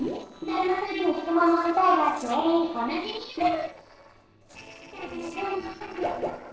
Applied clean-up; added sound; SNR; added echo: neural separator model SepFormer DNS4.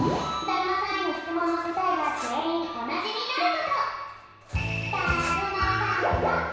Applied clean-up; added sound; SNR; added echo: none; Cutlery, silverware; 19 dB; reverberation time 1.1 s.